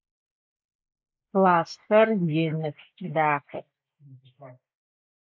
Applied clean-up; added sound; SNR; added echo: neural mask model Resemble Enhance denoiser.